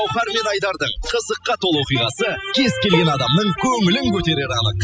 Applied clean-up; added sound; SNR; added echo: classical method spectral subtraction.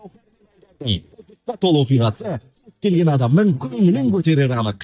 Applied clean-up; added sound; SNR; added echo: neural mask model DeepFilterNet 3.